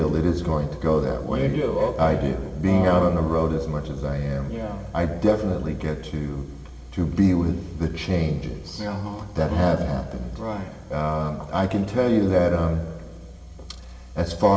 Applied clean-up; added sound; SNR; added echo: none; none; none; reverberation time 2.2 s.